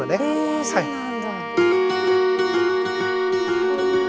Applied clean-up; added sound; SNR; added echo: none; Guitar + Bowed string instrument; 8 dB; none.